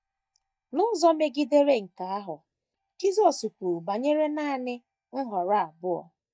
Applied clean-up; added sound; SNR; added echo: neural mask model DeepFilterNet 3.